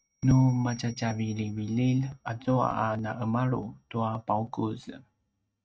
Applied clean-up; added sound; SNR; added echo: neural mask model RNNoise.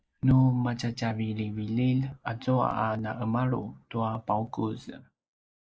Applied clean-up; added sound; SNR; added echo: neural mask model Resemble Enhance denoiser.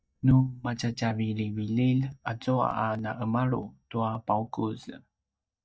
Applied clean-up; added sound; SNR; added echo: neural mask model DeepFilterNet 3.